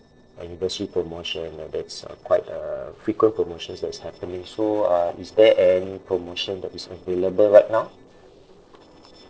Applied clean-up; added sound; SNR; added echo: neural separator model SepFormer DNS4.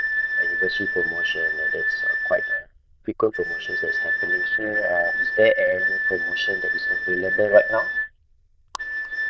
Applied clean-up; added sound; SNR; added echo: neural diffusion model UNIVERSE++.